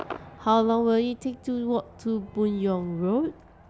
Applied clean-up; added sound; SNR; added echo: none; Crowd / Cheering / Fireworks; 19 dB; none.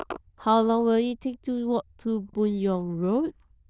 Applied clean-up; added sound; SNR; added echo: neural diffusion model UNIVERSE++.